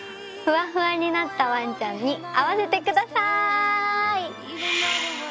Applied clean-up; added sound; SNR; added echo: none; none; none; none.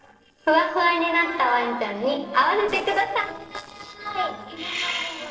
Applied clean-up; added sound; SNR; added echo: neural separator model SepFormer DNS4.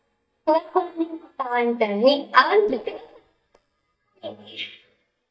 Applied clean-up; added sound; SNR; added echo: neural mask model DeepFilterNet 3.